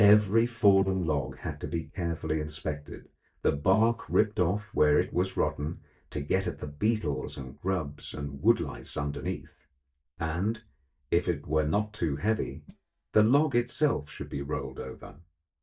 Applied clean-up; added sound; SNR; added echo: neural mask model DeepFilterNet 3.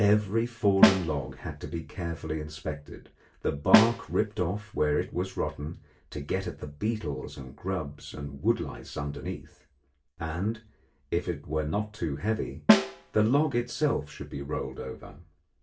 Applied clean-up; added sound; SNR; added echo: none; Snare drum; -2 dB; reverberation time 0.2 s.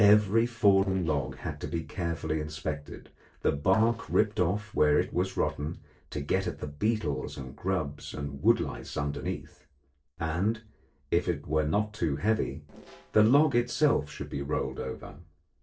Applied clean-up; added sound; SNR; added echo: neural separator model SepFormer DNS4.